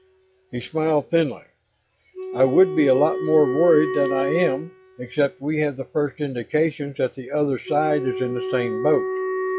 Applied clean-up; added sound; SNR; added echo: classical method log-MMSE.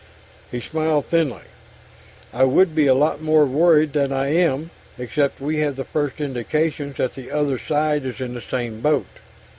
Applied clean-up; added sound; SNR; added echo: none; none; none; none.